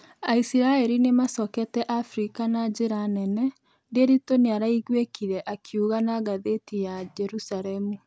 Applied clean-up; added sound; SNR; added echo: none; none; none; none.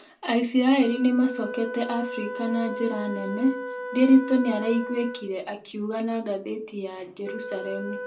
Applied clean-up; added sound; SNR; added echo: none; Wind instrument, woodwind instrument; 11 dB; reverberation time 0.2 s.